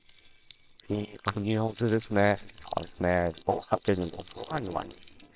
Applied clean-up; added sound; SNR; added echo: neural separator model SepFormer WHAMR!.